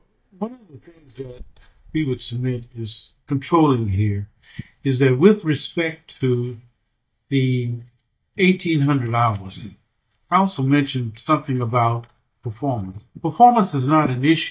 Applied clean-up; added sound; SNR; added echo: neural mask model DeepFilterNet 3.